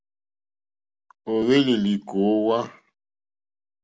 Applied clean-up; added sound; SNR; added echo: none; none; none; none.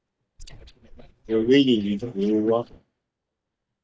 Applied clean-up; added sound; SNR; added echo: neural mask model DeepFilterNet 3.